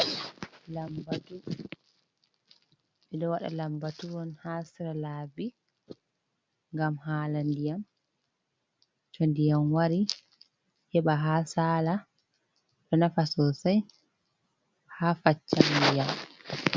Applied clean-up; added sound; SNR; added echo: none; none; none; none.